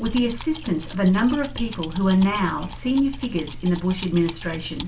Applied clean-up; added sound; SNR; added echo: none; Keys jangling; 13 dB; reverberation time 0.2 s.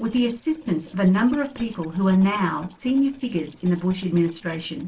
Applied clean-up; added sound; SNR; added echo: neural separator model SepFormer DNS4.